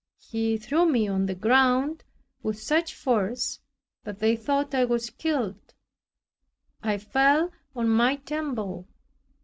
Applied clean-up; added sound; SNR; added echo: none; none; none; none.